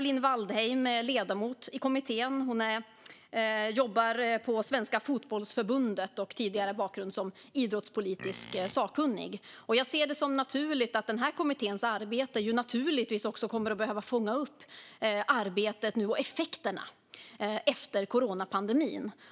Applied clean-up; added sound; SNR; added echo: none; Livestock, farm animals, working animals; 15 dB; none.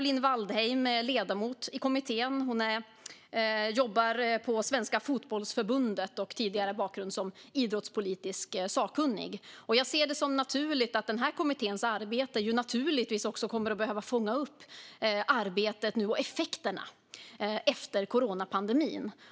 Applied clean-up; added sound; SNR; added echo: none; none; none; none.